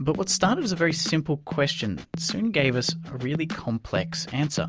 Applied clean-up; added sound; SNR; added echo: none; none; none; none.